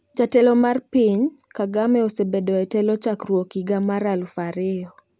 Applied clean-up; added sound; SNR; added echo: none; none; none; none.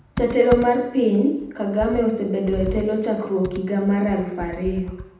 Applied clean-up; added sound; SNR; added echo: none; Computer keyboard; 13 dB; reverberation time 0.8 s.